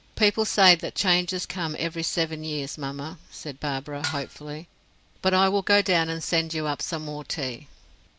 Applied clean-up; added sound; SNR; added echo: none; Dishes, pots, and pans; 10 dB; none.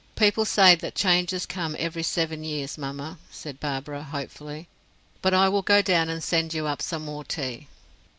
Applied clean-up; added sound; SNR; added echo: none; none; none; none.